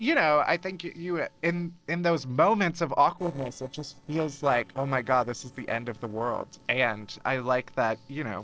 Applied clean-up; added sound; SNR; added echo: neural separator model SepFormer DNS4.